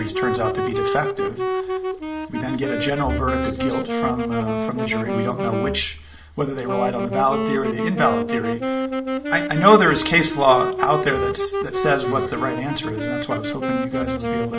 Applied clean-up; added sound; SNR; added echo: none; Wind instrument, woodwind instrument; 2 dB; reverberation time 0.4 s.